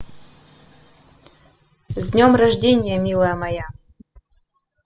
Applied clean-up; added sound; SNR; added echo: classical method spectral subtraction.